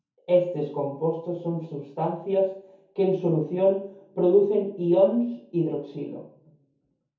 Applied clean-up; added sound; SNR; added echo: none; none; none; reverberation time 0.6 s.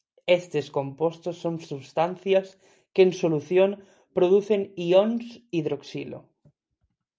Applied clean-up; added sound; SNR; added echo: none; none; none; none.